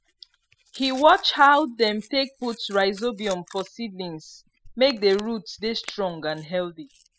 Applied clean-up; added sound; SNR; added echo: classical method spectral subtraction.